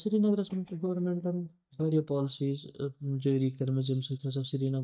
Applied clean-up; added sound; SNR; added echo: neural mask model DeepFilterNet 3.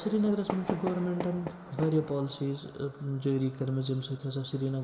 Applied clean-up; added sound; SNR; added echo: none; Fireworks; 11 dB; reverberation time 1.4 s.